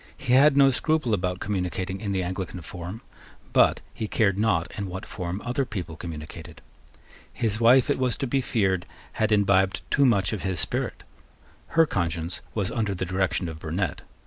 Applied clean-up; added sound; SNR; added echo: none; none; none; none.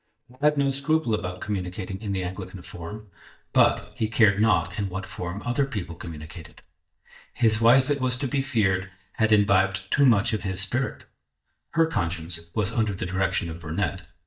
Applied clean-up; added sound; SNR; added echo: neural mask model DeepFilterNet 3.